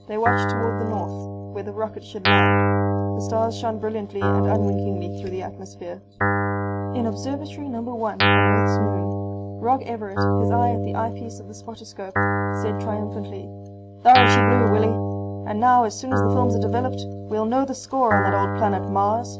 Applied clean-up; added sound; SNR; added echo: none; Guitar; -2 dB; none.